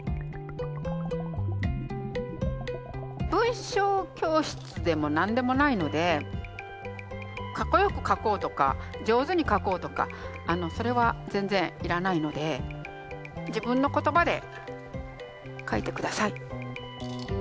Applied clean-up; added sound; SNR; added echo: none; none; none; none.